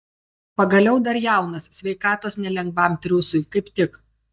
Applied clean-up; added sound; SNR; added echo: neural mask model DeepFilterNet 3.